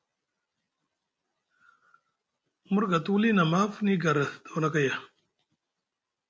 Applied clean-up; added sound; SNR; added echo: none; none; none; none.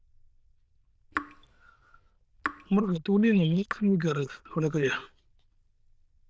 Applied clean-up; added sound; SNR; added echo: neural diffusion model UNIVERSE++.